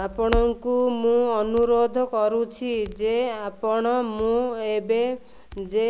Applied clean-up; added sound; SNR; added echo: none; Crackle; 14 dB; none.